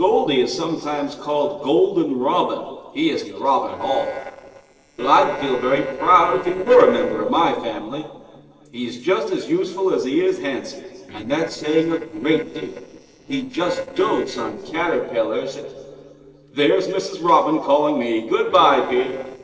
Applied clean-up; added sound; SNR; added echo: neural separator model SepFormer DNS4.